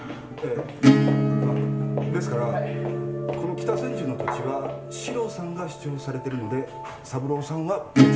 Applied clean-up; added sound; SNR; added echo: none; Acoustic guitar / Strum; -4 dB; reverberation time 1.9 s.